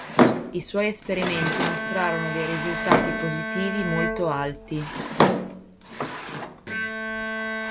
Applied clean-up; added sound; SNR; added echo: none; Bowed string instrument + Drawer open or close; -4 dB; none.